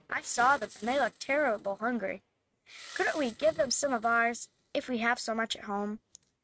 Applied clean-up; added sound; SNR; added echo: neural mask model RNNoise.